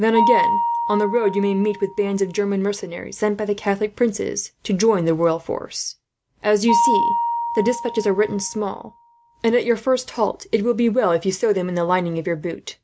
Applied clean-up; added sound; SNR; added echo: none; Mallet percussion; 6 dB; none.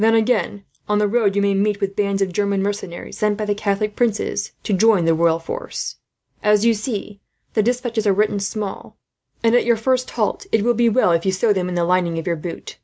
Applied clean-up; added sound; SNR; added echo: none; none; none; none.